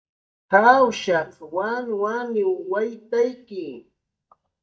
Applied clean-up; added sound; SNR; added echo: neural mask model DeepFilterNet 3.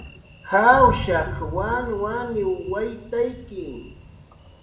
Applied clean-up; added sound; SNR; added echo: none; Thunder; 11 dB; reverberation time 0.7 s.